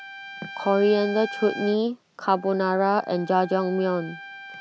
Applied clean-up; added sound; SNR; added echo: none; Trumpet; 15 dB; none.